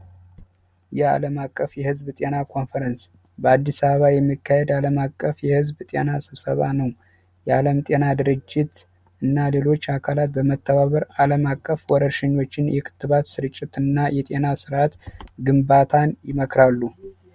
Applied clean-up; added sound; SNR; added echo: none; none; none; none.